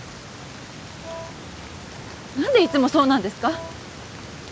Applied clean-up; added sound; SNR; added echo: none; Wind instrument, woodwind instrument; 15 dB; none.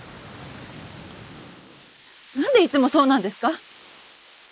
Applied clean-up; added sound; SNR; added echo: neural mask model Resemble Enhance denoiser.